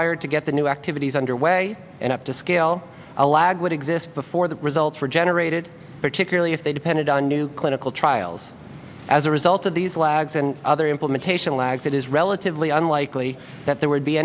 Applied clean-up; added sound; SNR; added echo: none; none; none; none.